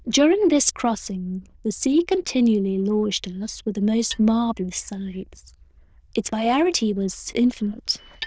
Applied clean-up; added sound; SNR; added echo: neural diffusion model UNIVERSE++.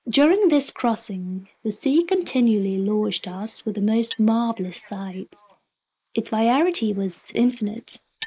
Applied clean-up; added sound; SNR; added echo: neural mask model Resemble Enhance denoiser.